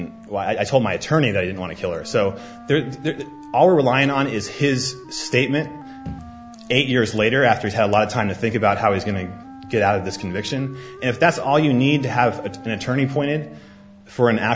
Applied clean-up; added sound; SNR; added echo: none; Wind instrument, woodwind instrument; 20 dB; none.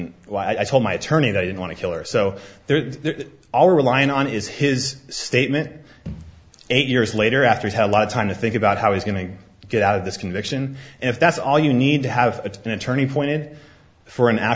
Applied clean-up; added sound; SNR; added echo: none; none; none; none.